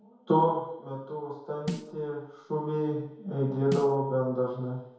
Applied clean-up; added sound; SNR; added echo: none; Snare drum; 11 dB; reverberation time 0.9 s.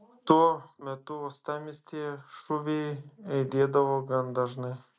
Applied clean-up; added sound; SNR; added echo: none; none; none; none.